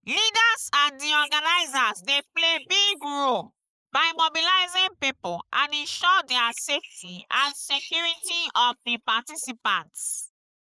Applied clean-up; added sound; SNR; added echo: neural mask model Resemble Enhance denoiser.